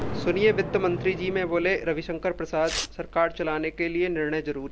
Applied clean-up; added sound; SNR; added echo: none; Thunder + Tearing; 11 dB; none.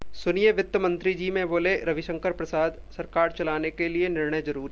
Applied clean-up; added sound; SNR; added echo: none; none; none; none.